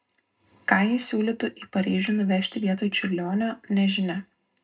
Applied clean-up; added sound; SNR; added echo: none; none; none; reverberation time 0.2 s.